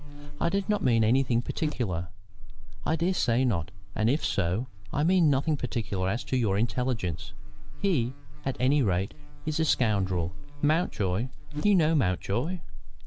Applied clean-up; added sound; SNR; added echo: none; Buzz; 3 dB; none.